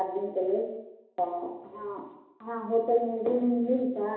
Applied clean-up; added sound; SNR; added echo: none; none; none; reverberation time 0.8 s.